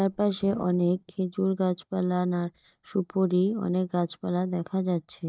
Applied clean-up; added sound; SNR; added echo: neural mask model DeepFilterNet 3.